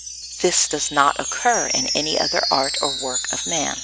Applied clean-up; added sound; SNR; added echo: none; Wind chime; 3 dB; none.